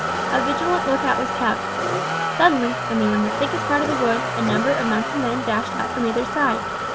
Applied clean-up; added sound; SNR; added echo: none; Motor vehicle (road); 1 dB; none.